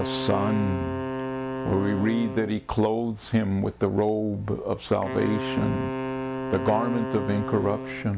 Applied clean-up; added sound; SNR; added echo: none; Wind instrument, woodwind instrument; 6 dB; none.